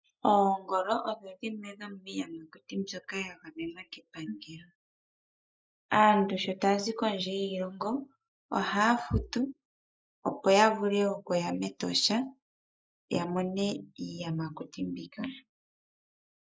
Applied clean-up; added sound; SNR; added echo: neural mask model Resemble Enhance denoiser.